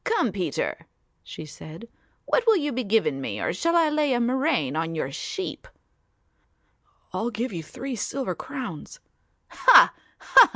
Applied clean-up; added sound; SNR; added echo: none; none; none; none.